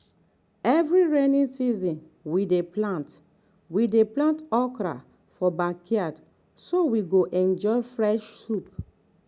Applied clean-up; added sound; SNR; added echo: none; none; none; none.